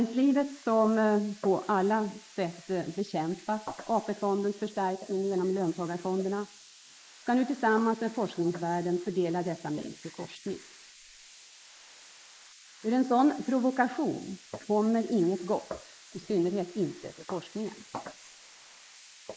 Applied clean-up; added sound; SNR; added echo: neural mask model Resemble Enhance denoiser.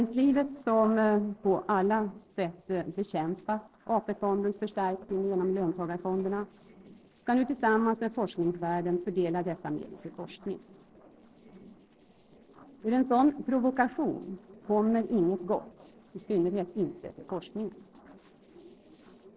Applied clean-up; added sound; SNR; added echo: neural separator model SepFormer DNS4.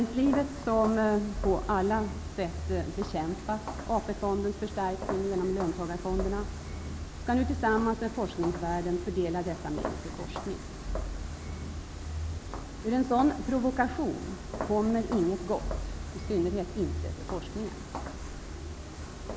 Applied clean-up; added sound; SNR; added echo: none; Walk, footsteps; 6 dB; none.